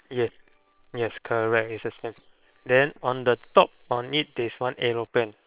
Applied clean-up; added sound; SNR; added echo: neural separator model SepFormer WHAM!.